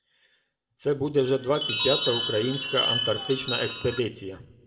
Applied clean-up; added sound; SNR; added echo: none; Chime; -2 dB; reverberation time 1.1 s.